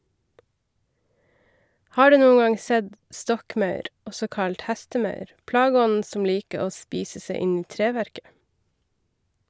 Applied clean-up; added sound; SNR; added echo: none; none; none; none.